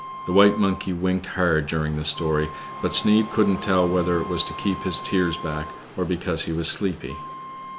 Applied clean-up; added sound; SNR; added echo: none; Wind instrument, woodwind instrument + Train; 13 dB; none.